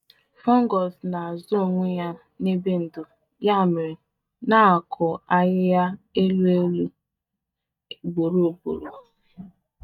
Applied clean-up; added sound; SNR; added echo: neural mask model DeepFilterNet 3.